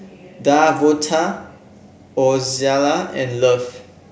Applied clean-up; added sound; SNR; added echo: none; none; none; none.